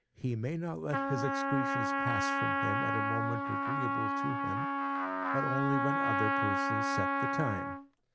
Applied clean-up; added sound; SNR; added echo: none; Trumpet; -5 dB; none.